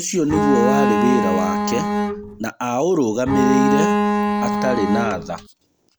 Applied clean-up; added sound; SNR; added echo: none; Bowed string instrument; -2 dB; none.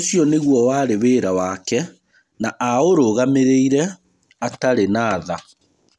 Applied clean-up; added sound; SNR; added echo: none; none; none; none.